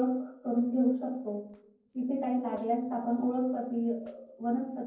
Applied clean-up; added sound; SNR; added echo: neural separator model SepFormer DNS4.